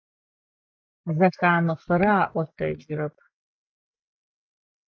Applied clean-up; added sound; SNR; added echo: neural mask model DeepFilterNet 3.